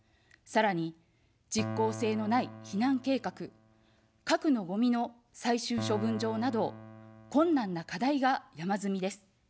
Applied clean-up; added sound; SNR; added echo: none; Piano; 13 dB; none.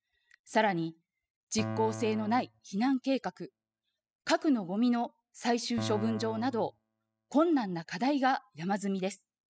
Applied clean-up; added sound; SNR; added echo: classical method spectral subtraction.